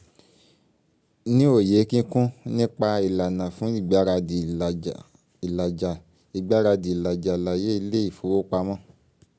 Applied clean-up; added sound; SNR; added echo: none; none; none; none.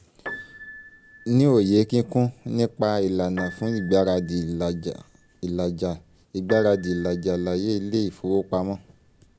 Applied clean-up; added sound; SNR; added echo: none; Piano; 19 dB; none.